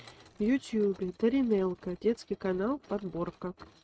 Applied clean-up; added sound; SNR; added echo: neural mask model RNNoise.